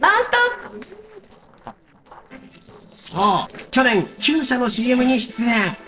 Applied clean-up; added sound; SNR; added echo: neural separator model SepFormer DNS4.